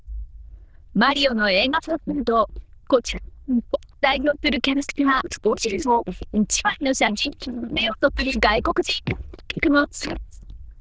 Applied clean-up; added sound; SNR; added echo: neural diffusion model UNIVERSE++.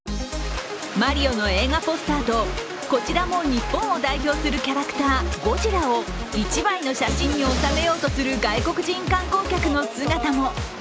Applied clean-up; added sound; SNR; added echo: none; Alarm / Car; 16 dB; none.